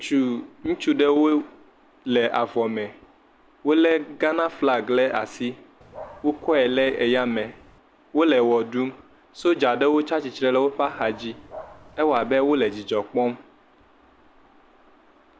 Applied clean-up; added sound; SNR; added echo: none; Dog; 19 dB; none.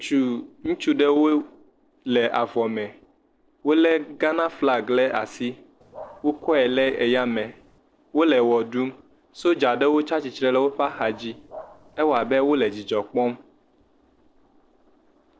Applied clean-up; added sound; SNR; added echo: neural separator model SepFormer DNS4.